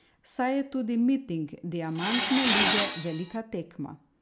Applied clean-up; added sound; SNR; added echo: none; Tools; -2 dB; none.